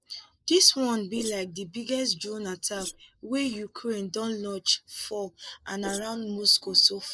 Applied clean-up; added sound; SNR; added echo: neural mask model Resemble Enhance denoiser.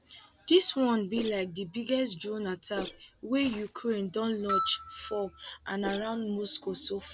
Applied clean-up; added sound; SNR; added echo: none; Whoosh, swoosh, swish; 17 dB; none.